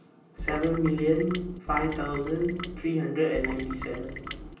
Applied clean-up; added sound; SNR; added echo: none; Trickle, dribble / Water tap, faucet; 8 dB; reverberation time 0.6 s.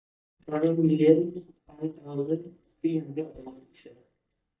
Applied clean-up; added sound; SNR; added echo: neural mask model DeepFilterNet 3.